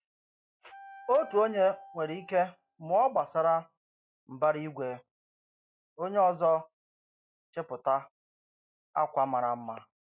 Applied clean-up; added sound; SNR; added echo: classical method log-MMSE.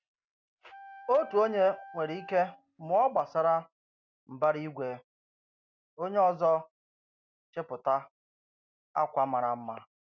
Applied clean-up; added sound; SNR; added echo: none; Wind instrument, woodwind instrument; 19 dB; none.